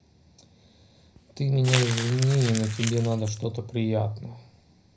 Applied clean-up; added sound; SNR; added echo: none; Crumpling, crinkling; 9 dB; reverberation time 0.5 s.